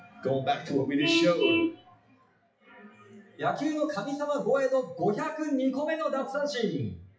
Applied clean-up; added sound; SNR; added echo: classical method WPE with log-MMSE.